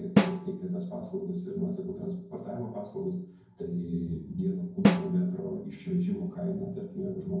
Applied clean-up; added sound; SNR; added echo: none; Snare drum; -3 dB; reverberation time 0.9 s.